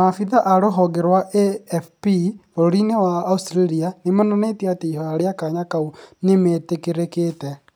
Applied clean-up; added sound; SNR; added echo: none; none; none; none.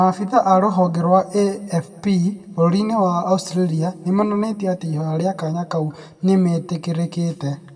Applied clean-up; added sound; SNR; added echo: none; none; none; reverberation time 1.5 s.